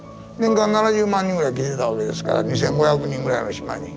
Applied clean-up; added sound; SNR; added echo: none; none; none; none.